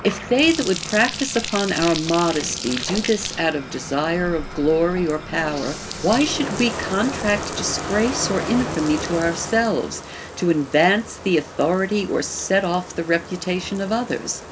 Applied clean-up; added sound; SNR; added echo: none; Bathtub (filling or washing); 9 dB; none.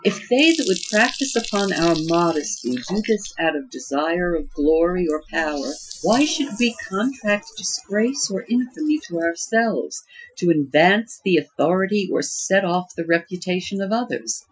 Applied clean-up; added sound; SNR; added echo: classical method Wiener filter.